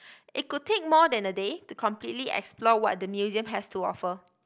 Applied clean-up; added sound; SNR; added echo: none; none; none; none.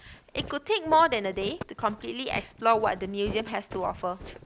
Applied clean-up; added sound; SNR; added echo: none; Walk, footsteps; 14 dB; none.